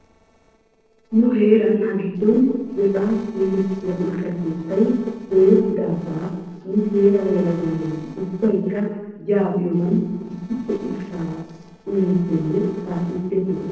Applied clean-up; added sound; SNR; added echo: neural separator model SepFormer DNS4.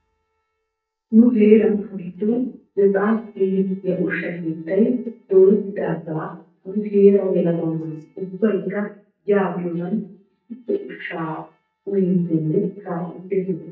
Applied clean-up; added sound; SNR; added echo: neural mask model DeepFilterNet 3.